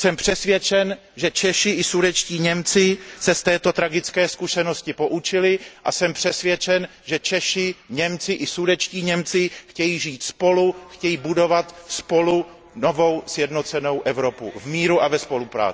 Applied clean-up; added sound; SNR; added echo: none; none; none; none.